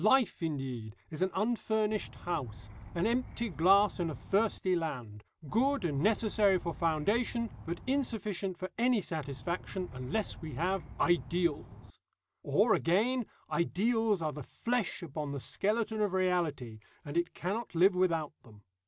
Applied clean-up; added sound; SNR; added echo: none; Insect; 15 dB; none.